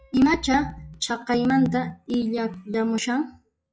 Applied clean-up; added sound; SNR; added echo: classical method log-MMSE.